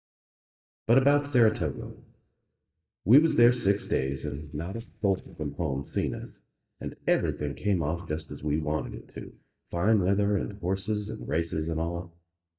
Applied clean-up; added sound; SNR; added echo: neural mask model DeepFilterNet 3.